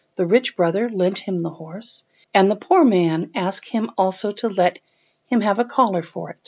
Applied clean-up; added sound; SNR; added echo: none; none; none; none.